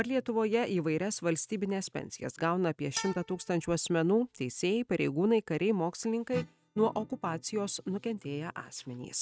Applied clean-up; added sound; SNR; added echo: neural mask model RNNoise.